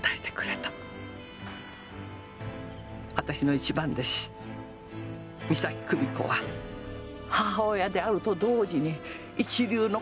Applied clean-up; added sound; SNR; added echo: none; none; none; none.